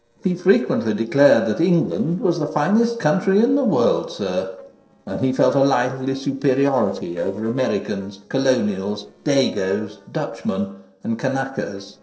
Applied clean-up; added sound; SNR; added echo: neural separator model SepFormer DNS4.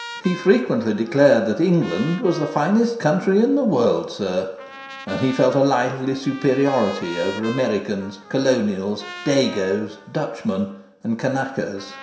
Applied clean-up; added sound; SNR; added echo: none; Trumpet; 18 dB; reverberation time 0.7 s.